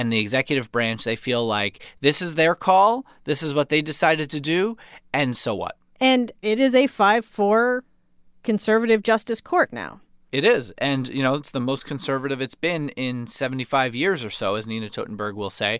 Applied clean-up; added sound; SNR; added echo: none; none; none; none.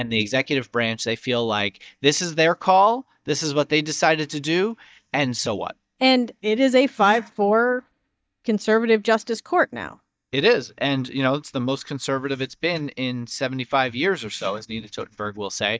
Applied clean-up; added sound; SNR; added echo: neural mask model DeepFilterNet 3.